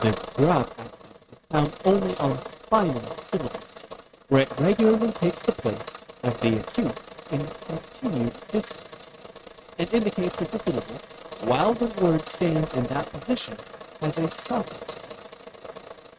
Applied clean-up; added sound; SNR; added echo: neural mask model RNNoise.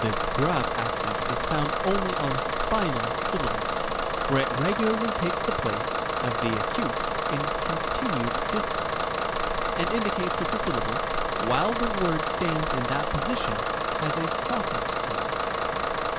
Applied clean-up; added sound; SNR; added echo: none; Bus / Engine; -4 dB; none.